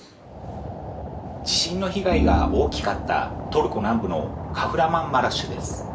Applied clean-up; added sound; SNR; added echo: none; Organ; 2 dB; none.